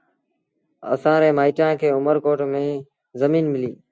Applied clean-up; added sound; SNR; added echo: none; none; none; none.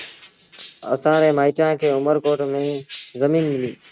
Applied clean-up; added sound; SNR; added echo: neural mask model RNNoise.